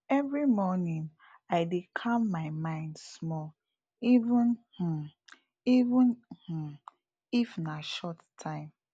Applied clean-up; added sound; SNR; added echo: none; none; none; none.